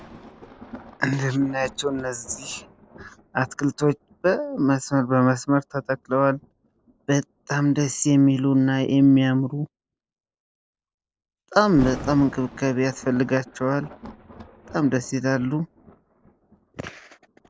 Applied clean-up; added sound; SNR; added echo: none; Thunder; 19 dB; none.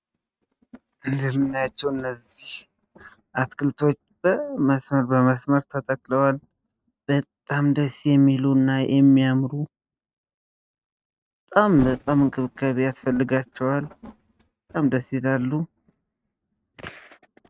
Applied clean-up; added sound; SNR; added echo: neural mask model RNNoise.